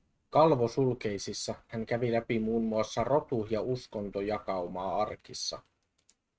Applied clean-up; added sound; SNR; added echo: neural mask model RNNoise.